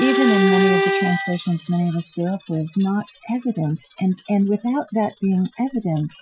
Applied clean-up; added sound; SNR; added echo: classical method Wiener filter.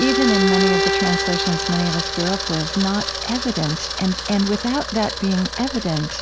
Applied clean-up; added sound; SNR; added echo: none; Bowed string instrument + Camera; 2 dB; none.